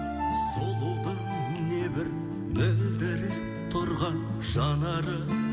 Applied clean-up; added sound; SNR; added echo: none; none; none; none.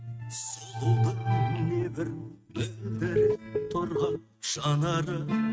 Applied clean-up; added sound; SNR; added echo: neural mask model RNNoise.